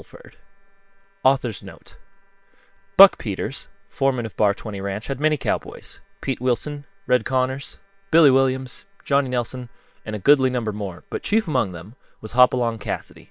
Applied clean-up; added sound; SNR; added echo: neural separator model SepFormer WHAM!.